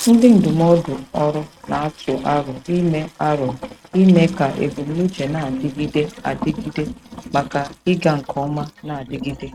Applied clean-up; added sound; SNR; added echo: neural mask model RNNoise.